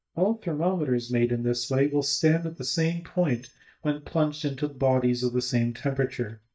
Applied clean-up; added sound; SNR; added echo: neural mask model DeepFilterNet 3.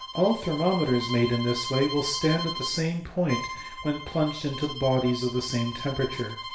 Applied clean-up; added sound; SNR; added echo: none; Bowed string instrument; 10 dB; reverberation time 0.5 s.